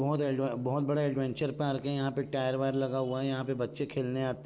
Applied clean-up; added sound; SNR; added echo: neural separator model SepFormer DNS4.